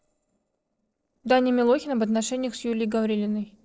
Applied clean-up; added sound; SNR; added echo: neural separator model SepFormer DNS4.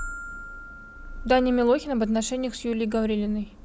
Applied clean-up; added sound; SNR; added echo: none; Purr + Glockenspiel; 13 dB; none.